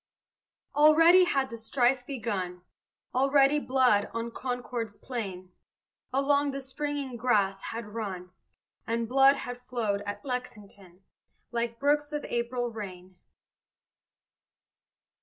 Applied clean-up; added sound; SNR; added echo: none; none; none; none.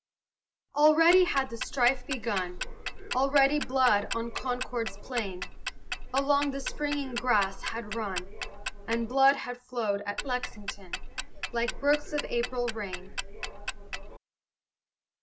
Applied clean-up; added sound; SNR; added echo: none; Tick-tock; 6 dB; none.